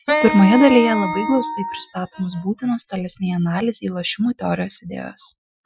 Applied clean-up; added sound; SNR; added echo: classical method Wiener filter.